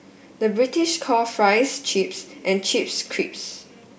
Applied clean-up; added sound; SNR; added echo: none; none; none; none.